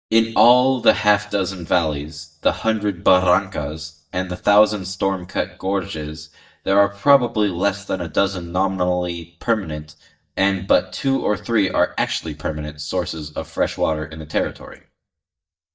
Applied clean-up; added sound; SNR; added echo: neural mask model DeepFilterNet 3.